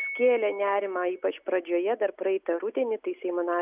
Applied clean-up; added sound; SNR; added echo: none; Piano; 16 dB; none.